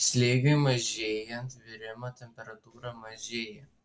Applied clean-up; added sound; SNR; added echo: neural separator model SepFormer DNS4.